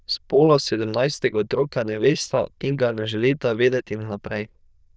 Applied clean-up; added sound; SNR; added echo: neural diffusion model UNIVERSE++.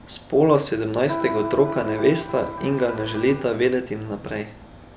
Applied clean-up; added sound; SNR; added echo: none; Electric guitar; 8 dB; none.